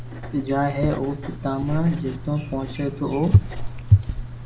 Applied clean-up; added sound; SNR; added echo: none; Writing; 9 dB; none.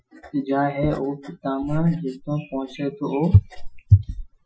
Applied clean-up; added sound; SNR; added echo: classical method Wiener filter.